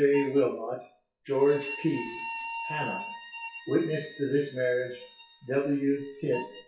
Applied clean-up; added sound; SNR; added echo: classical method WPE with log-MMSE.